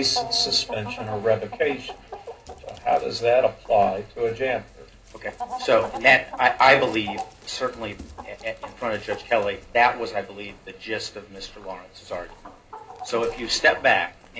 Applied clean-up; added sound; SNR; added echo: none; Chicken, rooster; 14 dB; reverberation time 0.2 s.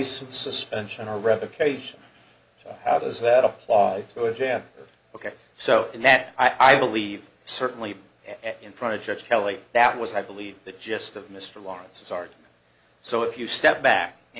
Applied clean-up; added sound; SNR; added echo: none; none; none; none.